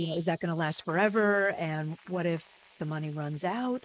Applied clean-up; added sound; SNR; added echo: neural mask model Resemble Enhance denoiser.